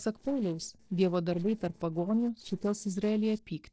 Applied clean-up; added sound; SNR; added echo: neural separator model SepFormer DNS4.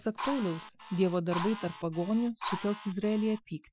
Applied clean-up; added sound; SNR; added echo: classical method Wiener filter.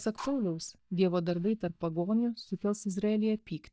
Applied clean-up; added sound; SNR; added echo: neural mask model DeepFilterNet 3.